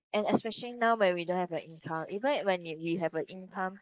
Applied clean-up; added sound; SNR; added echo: neural mask model Resemble Enhance denoiser.